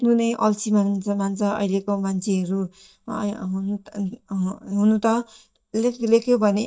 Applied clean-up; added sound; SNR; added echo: neural mask model DeepFilterNet 3.